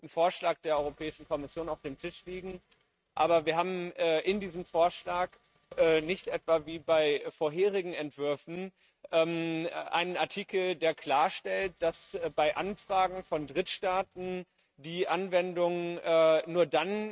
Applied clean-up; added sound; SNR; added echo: neural mask model RNNoise.